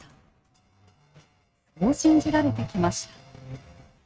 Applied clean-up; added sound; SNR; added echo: neural mask model RNNoise.